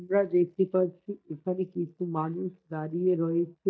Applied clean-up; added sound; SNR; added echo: neural mask model DeepFilterNet 3.